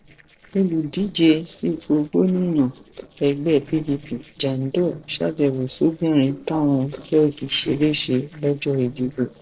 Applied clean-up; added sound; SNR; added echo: neural separator model SepFormer DNS4.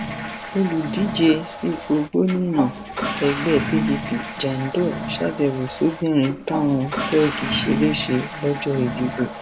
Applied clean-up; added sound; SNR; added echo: none; Toilet flush / Water; 6 dB; none.